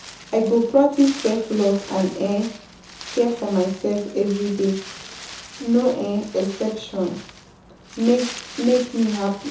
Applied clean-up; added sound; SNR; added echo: none; Wind; 17 dB; reverberation time 0.6 s.